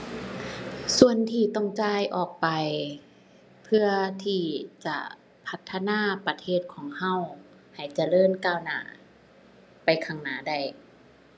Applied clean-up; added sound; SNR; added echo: none; none; none; none.